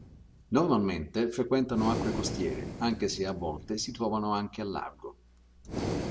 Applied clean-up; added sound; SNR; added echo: none; Breathing; 8 dB; none.